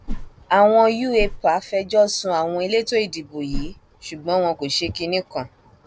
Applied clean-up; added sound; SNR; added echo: none; Whoosh, swoosh, swish; 7 dB; none.